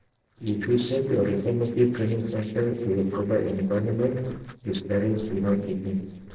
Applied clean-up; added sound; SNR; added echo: neural separator model SepFormer DNS4.